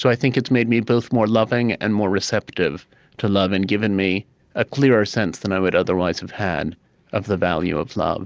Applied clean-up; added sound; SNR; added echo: none; none; none; none.